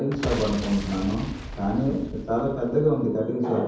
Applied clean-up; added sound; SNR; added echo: none; Boom; 10 dB; reverberation time 0.9 s.